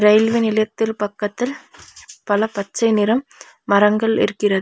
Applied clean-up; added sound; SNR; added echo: none; none; none; none.